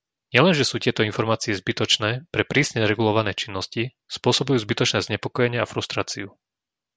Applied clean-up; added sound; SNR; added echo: none; none; none; none.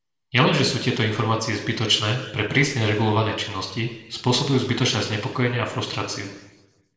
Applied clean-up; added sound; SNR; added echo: none; none; none; reverberation time 1.0 s.